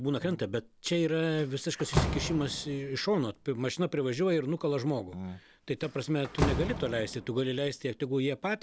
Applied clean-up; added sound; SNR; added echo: none; Slam; 7 dB; none.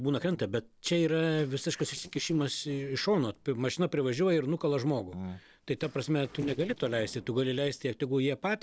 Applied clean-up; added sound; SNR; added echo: neural separator model SepFormer DNS4.